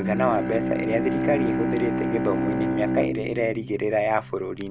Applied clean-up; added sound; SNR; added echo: none; Bowed string instrument; 0 dB; none.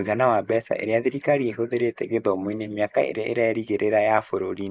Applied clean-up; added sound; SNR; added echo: neural mask model Resemble Enhance denoiser.